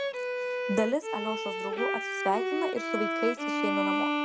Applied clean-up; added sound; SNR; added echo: none; Bowed string instrument; -2 dB; none.